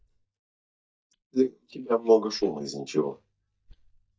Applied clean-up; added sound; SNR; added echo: neural mask model DeepFilterNet 3.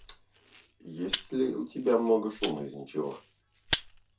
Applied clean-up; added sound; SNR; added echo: none; Rattle (instrument); -1 dB; reverberation time 0.3 s.